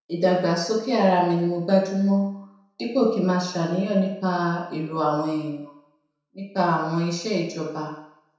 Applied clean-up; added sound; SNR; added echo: none; none; none; reverberation time 0.7 s.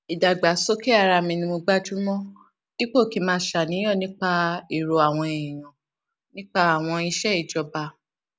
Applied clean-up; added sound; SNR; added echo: none; none; none; none.